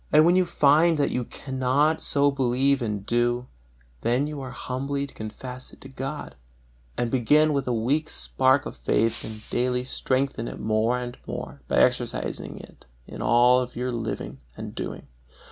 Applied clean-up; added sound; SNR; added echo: none; Shatter; 16 dB; none.